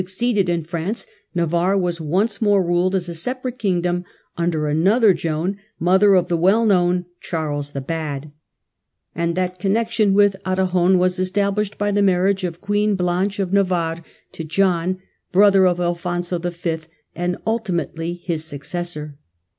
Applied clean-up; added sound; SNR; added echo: none; none; none; none.